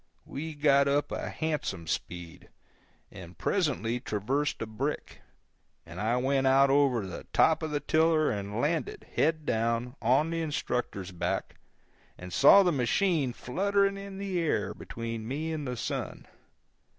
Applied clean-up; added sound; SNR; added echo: none; none; none; none.